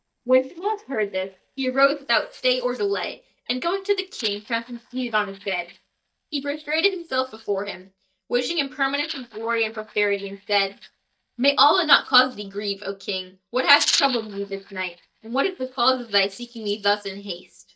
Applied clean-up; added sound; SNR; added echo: neural mask model DeepFilterNet 3.